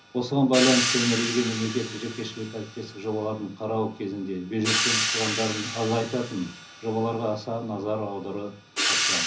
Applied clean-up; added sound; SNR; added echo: none; Hi-hat; 3 dB; reverberation time 0.5 s.